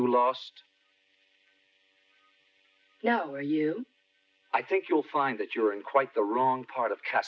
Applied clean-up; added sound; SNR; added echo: none; none; none; none.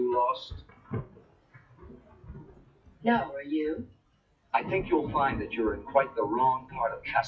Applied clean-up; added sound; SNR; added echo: classical method WPE with log-MMSE.